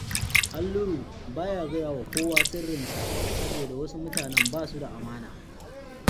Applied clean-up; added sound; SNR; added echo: none; Fireworks + Splash, splatter; -3 dB; none.